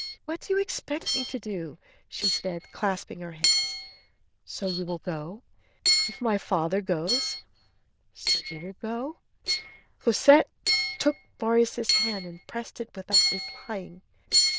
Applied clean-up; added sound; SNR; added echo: neural diffusion model UNIVERSE++.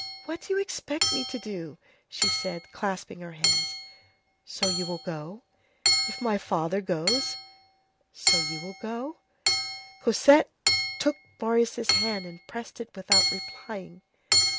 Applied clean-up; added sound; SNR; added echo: none; Hammer / Chink, clink; -1 dB; none.